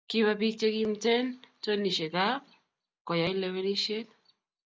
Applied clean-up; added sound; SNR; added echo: none; none; none; none.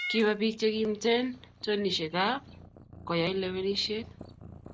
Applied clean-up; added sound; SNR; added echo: none; Meow / Purr; 15 dB; none.